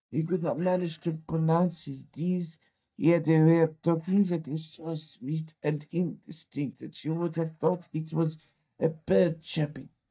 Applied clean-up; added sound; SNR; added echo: neural mask model DeepFilterNet 3.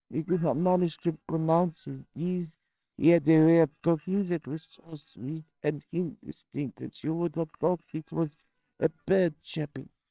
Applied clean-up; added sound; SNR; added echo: neural separator model SepFormer WHAMR!.